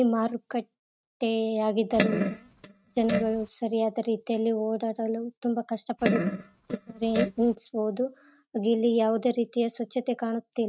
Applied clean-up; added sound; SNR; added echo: neural mask model RNNoise.